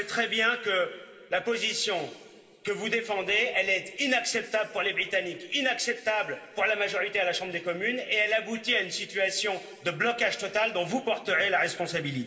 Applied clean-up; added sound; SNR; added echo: none; none; none; reverberation time 1.8 s.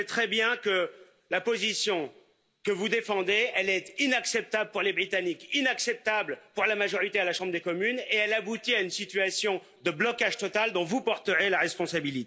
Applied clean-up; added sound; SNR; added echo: none; none; none; none.